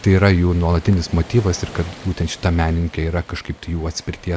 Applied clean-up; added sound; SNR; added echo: none; Waves, surf; 20 dB; none.